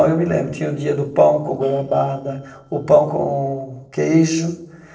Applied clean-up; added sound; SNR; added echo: neural separator model SepFormer DNS4.